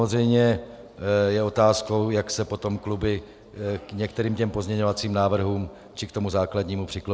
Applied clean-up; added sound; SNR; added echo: none; none; none; none.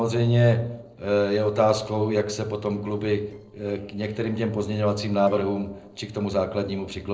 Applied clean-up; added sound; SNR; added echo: neural separator model SepFormer DNS4.